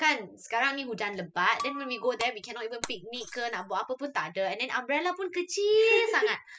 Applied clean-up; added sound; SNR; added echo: classical method spectral subtraction.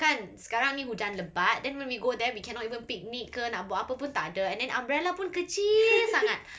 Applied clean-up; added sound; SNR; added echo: none; none; none; none.